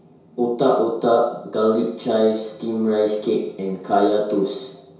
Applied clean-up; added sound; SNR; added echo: none; none; none; reverberation time 0.6 s.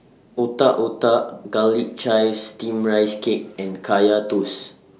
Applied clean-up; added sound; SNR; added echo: none; none; none; none.